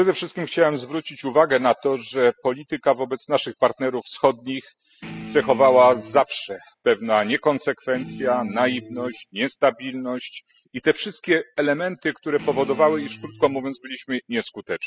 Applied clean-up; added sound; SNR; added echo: classical method spectral subtraction.